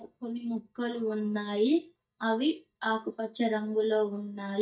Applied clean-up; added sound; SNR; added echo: neural mask model DeepFilterNet 3.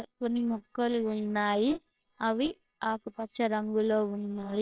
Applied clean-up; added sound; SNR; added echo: neural separator model SepFormer WHAMR!.